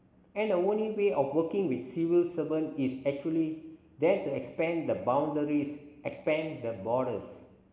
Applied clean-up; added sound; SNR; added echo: none; none; none; reverberation time 1.0 s.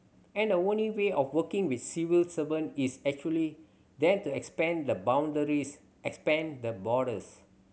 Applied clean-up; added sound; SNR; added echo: none; none; none; none.